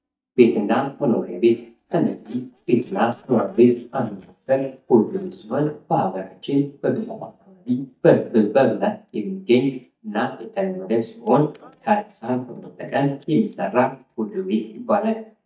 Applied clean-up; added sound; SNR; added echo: neural mask model DeepFilterNet 3.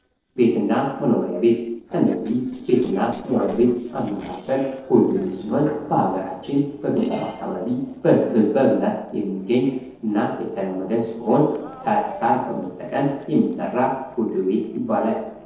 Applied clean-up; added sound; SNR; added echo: neural separator model SepFormer DNS4.